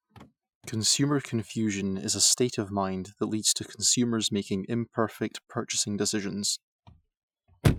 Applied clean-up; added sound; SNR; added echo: classical method Wiener filter.